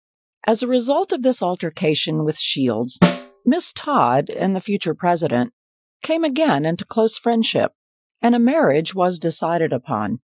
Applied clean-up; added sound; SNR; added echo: classical method Wiener filter.